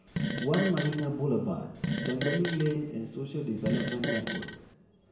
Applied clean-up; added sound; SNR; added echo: none; Fart; 2 dB; reverberation time 0.9 s.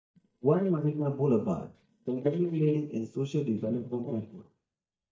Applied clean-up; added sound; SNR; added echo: neural mask model DeepFilterNet 3.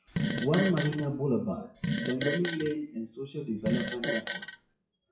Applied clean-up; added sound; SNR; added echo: classical method WPE with log-MMSE.